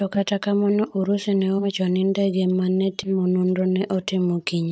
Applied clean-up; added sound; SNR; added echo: neural mask model DeepFilterNet 3.